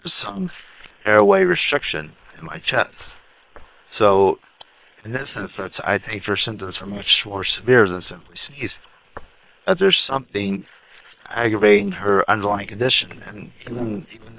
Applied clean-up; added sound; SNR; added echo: neural separator model SepFormer WHAM!.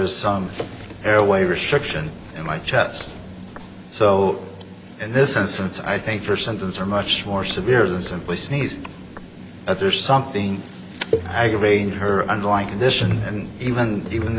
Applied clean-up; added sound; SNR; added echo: none; Walk, footsteps; 19 dB; none.